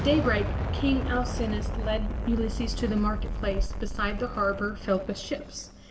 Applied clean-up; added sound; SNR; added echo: none; Explosion; 2 dB; reverberation time 2.1 s.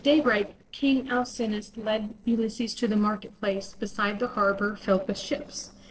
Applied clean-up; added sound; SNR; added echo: neural separator model SepFormer DNS4.